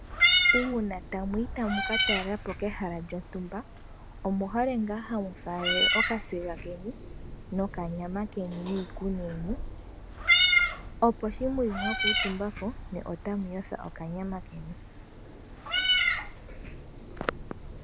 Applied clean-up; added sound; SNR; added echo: none; Meow; -3 dB; none.